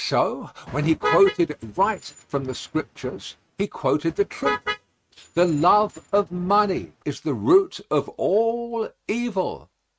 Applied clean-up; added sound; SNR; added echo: neural mask model RNNoise.